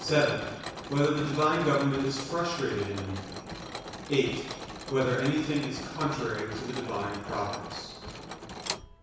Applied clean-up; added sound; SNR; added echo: none; Mechanisms; 10 dB; reverberation time 1.1 s.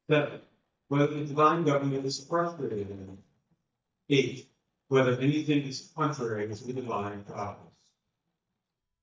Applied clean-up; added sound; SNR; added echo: neural mask model DeepFilterNet 3.